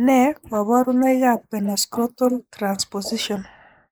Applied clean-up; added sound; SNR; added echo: neural mask model Resemble Enhance denoiser.